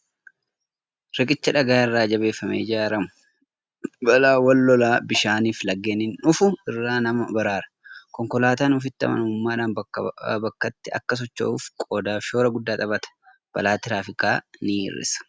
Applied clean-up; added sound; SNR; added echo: none; none; none; none.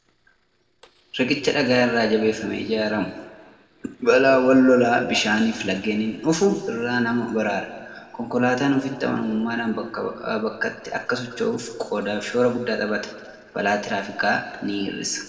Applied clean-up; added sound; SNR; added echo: neural separator model SepFormer DNS4.